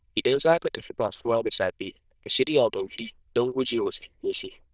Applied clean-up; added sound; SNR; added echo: neural diffusion model UNIVERSE++.